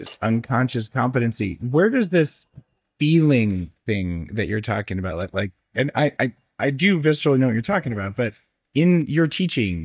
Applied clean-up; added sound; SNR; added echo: neural mask model DeepFilterNet 3.